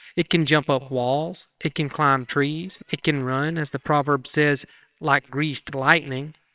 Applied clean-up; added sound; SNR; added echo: neural separator model SepFormer WHAMR!.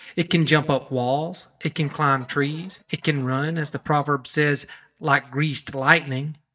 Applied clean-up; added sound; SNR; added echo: neural mask model DeepFilterNet 3.